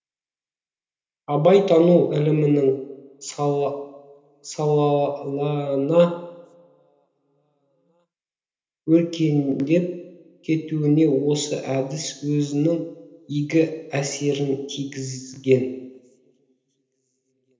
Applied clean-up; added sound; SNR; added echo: none; none; none; reverberation time 1.4 s.